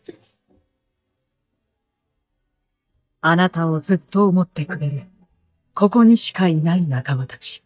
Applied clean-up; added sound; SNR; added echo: neural mask model DeepFilterNet 3.